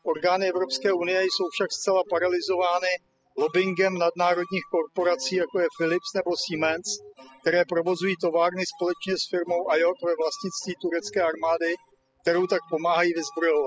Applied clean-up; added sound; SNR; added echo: classical method spectral subtraction.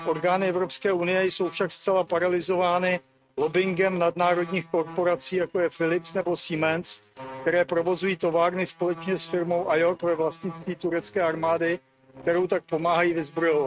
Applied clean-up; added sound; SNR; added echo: neural mask model RNNoise.